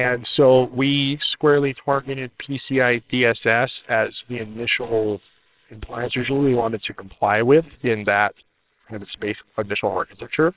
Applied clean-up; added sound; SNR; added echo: neural separator model SepFormer WHAMR!.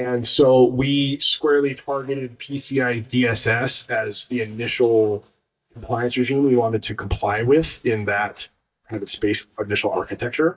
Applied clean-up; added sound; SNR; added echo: neural mask model DeepFilterNet 3.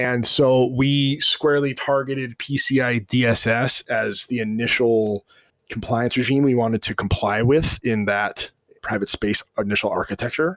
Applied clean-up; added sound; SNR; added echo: none; none; none; none.